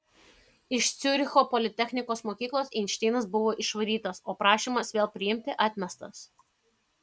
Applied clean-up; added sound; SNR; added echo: none; none; none; none.